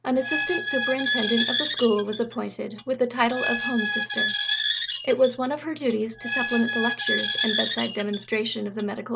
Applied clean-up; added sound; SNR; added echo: none; Squeak; 0 dB; none.